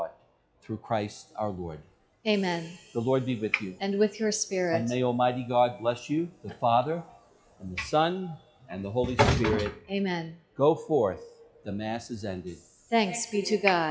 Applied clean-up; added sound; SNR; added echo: classical method log-MMSE.